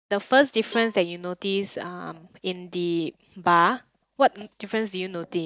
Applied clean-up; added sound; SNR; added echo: neural mask model DeepFilterNet 3.